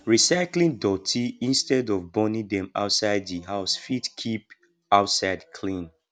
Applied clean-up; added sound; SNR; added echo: none; none; none; none.